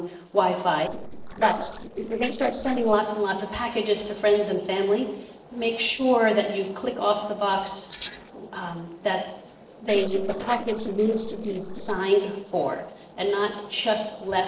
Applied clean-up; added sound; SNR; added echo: neural separator model SepFormer DNS4.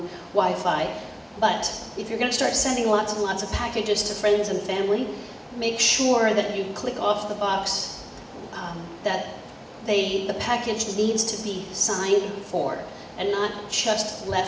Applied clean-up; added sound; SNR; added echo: none; none; none; none.